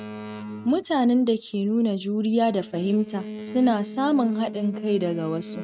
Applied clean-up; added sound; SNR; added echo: neural mask model RNNoise.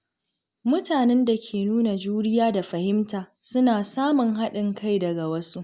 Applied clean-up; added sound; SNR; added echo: none; none; none; none.